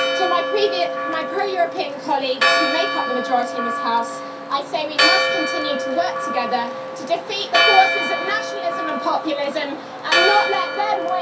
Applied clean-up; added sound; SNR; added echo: none; Church bell; -1 dB; reverberation time 0.3 s.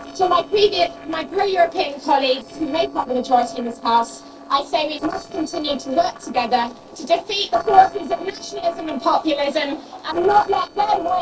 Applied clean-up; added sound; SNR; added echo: neural separator model SepFormer DNS4.